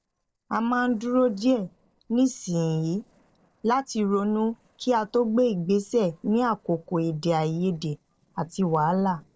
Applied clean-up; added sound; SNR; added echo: neural separator model SepFormer DNS4.